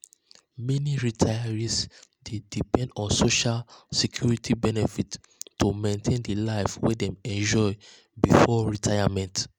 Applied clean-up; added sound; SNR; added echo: none; none; none; none.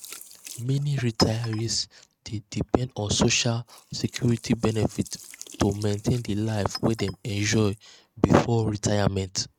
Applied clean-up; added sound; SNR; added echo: neural mask model RNNoise.